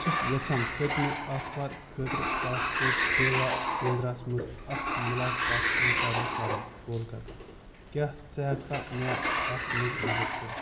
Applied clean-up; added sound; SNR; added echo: none; Sliding door; -3 dB; reverberation time 2.8 s.